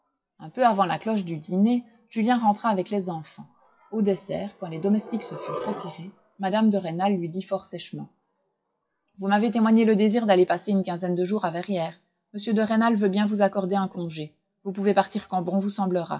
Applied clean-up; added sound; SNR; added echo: classical method WPE with log-MMSE.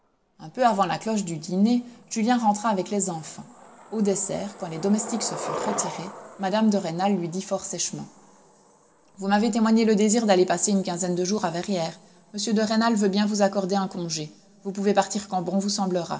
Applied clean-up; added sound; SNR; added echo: none; Skateboard; 17 dB; reverberation time 1.9 s.